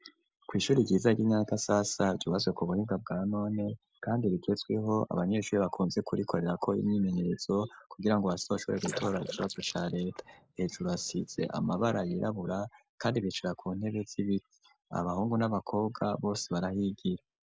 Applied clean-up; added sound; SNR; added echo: neural mask model Resemble Enhance denoiser.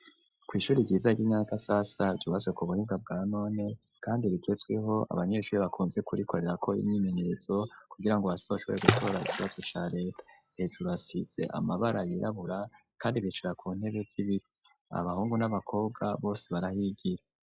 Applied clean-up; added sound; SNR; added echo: classical method log-MMSE.